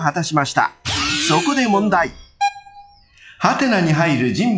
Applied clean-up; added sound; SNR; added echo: classical method log-MMSE.